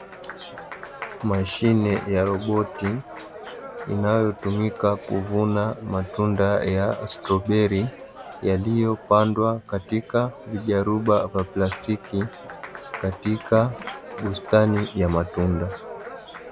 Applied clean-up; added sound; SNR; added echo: none; Applause; 15 dB; none.